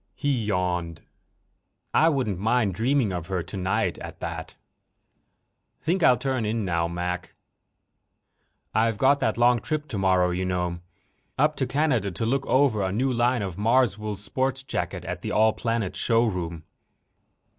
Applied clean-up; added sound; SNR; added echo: none; none; none; none.